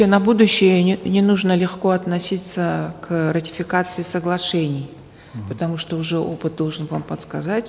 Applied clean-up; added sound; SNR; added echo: none; none; none; none.